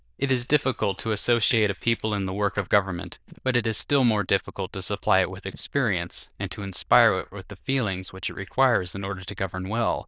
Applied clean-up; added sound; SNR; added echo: neural diffusion model UNIVERSE++.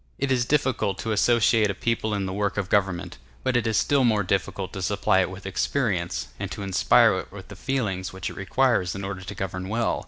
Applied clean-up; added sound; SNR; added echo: none; none; none; none.